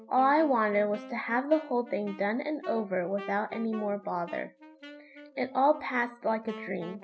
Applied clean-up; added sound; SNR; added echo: none; Wind instrument, woodwind instrument; 17 dB; none.